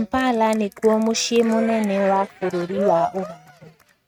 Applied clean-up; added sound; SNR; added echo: neural mask model RNNoise.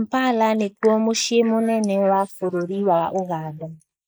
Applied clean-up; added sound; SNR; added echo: neural mask model Resemble Enhance denoiser.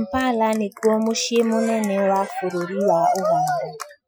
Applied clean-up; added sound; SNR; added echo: classical method Wiener filter.